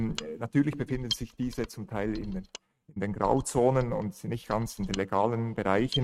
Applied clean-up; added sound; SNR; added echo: neural mask model RNNoise.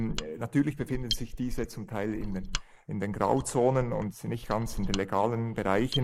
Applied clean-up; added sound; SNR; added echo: neural mask model Resemble Enhance denoiser.